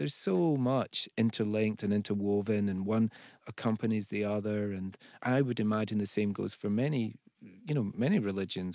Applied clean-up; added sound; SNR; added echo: none; none; none; none.